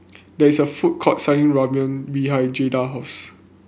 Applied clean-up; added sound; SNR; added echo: none; none; none; none.